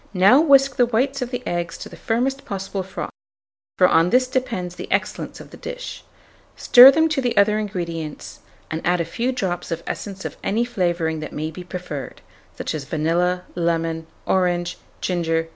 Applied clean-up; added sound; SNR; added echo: none; none; none; none.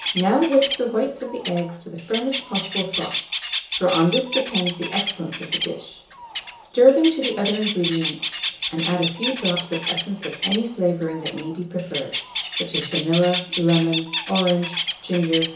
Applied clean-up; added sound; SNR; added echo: none; Bird; 4 dB; reverberation time 0.7 s.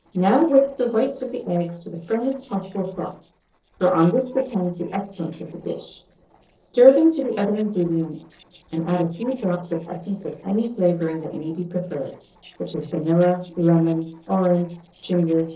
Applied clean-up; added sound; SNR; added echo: neural separator model SepFormer DNS4.